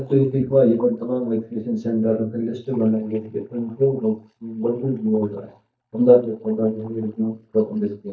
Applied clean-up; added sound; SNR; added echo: neural mask model DeepFilterNet 3.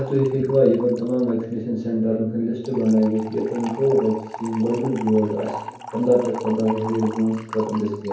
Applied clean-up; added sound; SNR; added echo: none; Fill (with liquid) / Trickle, dribble; 15 dB; reverberation time 0.7 s.